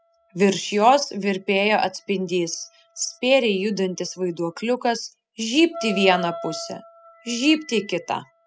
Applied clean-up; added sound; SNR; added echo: classical method spectral subtraction.